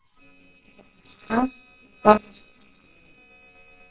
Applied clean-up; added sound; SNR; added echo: neural separator model SepFormer WHAMR!.